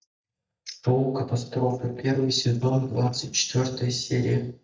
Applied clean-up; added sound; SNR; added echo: neural mask model DeepFilterNet 3.